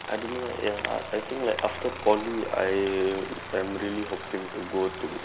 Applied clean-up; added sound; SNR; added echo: none; Aircraft; 10 dB; none.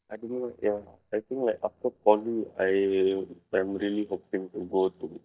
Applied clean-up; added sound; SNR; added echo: neural mask model DeepFilterNet 3.